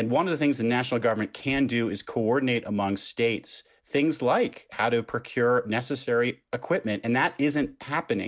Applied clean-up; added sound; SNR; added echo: none; none; none; none.